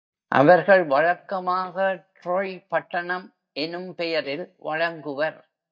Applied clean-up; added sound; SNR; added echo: neural mask model DeepFilterNet 3.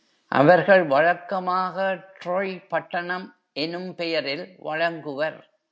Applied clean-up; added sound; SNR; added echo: none; none; none; none.